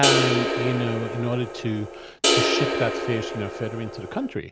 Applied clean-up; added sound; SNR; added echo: none; Crash cymbal; -2 dB; none.